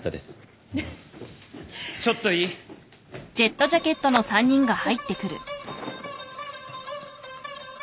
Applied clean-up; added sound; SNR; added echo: none; Fire; 17 dB; none.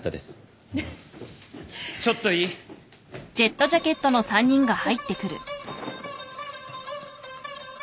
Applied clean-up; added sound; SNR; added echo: none; none; none; none.